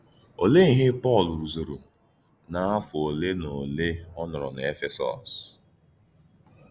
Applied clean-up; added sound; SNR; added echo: none; none; none; none.